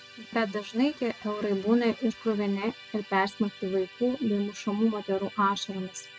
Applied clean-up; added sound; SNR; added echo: none; Musical instrument; 19 dB; none.